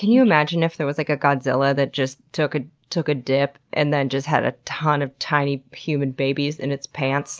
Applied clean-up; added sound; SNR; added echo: none; none; none; none.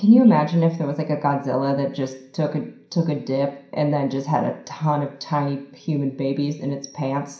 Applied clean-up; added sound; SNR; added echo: none; none; none; reverberation time 0.5 s.